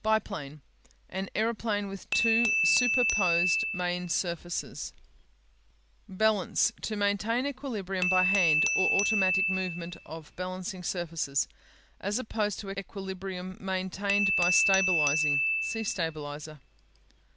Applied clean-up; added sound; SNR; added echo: none; Glass / Bell; -2 dB; none.